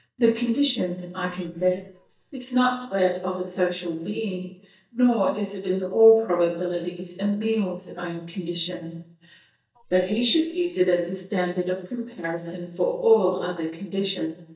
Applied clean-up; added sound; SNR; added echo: neural mask model DeepFilterNet 3.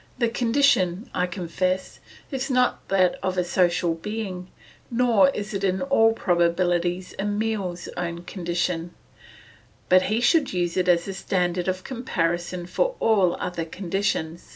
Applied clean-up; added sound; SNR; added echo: none; none; none; none.